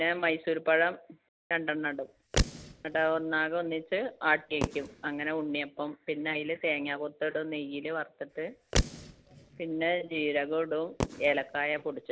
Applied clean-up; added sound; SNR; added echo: none; Fireworks; 6 dB; none.